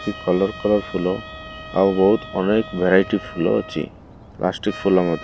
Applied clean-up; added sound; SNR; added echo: none; Alarm + Trumpet; 15 dB; none.